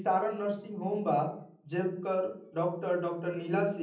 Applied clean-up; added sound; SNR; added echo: none; none; none; reverberation time 0.6 s.